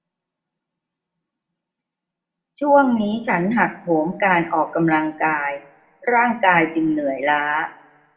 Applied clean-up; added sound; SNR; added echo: none; none; none; reverberation time 0.7 s.